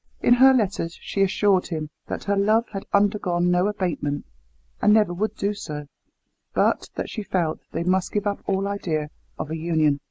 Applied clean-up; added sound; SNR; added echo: neural mask model Resemble Enhance denoiser.